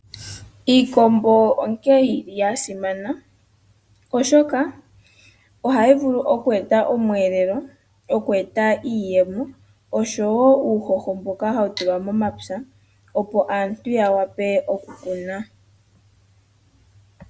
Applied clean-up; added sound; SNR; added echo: none; none; none; none.